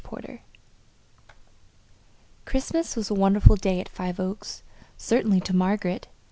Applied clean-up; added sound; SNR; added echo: none; none; none; none.